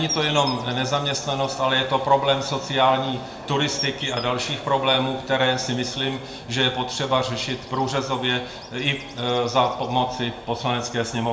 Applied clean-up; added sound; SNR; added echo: none; Insect; 18 dB; reverberation time 0.6 s.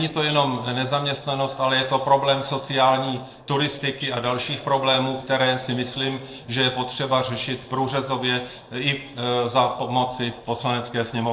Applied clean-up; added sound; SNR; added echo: neural separator model SepFormer DNS4.